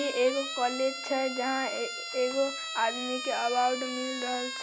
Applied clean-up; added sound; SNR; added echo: none; Siren; 6 dB; none.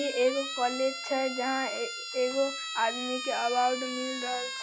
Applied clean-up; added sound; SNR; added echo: classical method log-MMSE.